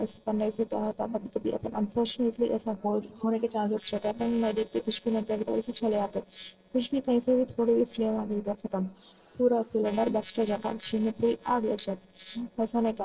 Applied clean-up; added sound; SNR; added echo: neural separator model SepFormer DNS4.